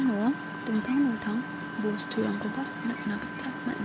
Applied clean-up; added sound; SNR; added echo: none; Engine; 6 dB; none.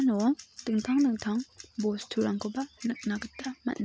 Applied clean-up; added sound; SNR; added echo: none; none; none; none.